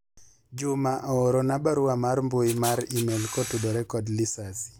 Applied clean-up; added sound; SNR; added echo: none; Camera; 10 dB; none.